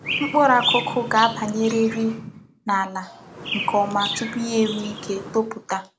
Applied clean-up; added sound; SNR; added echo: none; Chirp, tweet; 8 dB; none.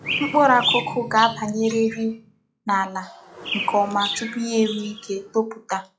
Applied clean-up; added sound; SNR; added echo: classical method log-MMSE.